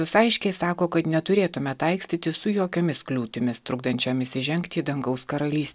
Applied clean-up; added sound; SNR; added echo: none; none; none; none.